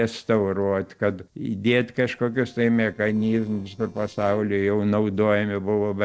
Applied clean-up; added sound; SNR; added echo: neural separator model SepFormer DNS4.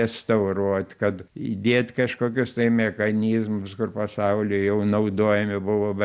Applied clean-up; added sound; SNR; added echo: none; none; none; none.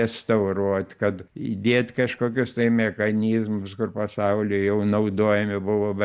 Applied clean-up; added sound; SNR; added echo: neural mask model Resemble Enhance denoiser.